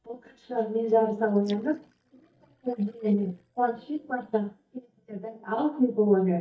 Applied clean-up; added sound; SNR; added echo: neural mask model DeepFilterNet 3.